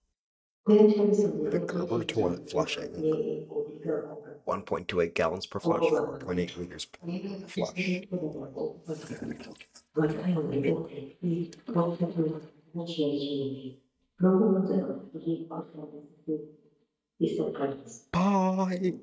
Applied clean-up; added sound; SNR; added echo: neural mask model DeepFilterNet 3.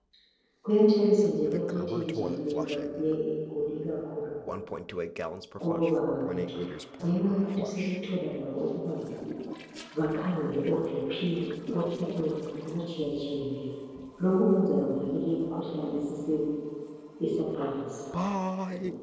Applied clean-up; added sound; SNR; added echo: neural separator model SepFormer DNS4.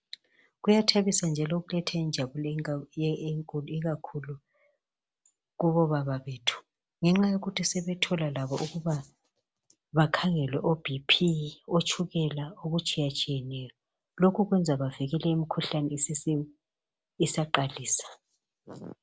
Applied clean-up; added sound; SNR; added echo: none; none; none; none.